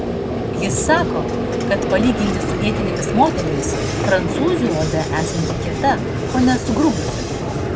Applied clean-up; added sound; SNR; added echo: none; Vehicle; 0 dB; none.